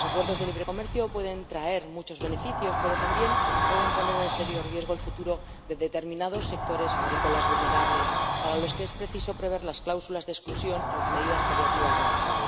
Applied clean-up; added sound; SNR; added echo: none; Sliding door; -4 dB; none.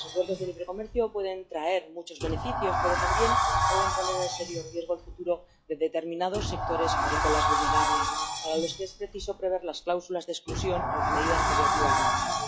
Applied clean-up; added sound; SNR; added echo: classical method log-MMSE.